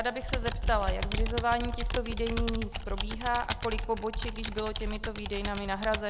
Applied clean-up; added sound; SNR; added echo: none; Computer keyboard; 0 dB; none.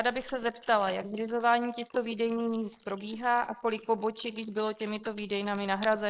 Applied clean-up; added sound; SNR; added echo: neural mask model Resemble Enhance denoiser.